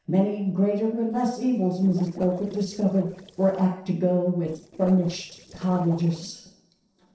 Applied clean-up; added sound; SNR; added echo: neural separator model SepFormer DNS4.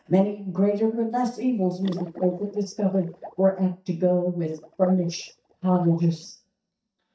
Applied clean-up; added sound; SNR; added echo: neural mask model DeepFilterNet 3.